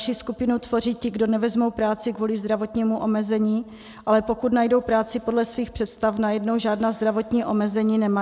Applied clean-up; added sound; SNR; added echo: none; none; none; none.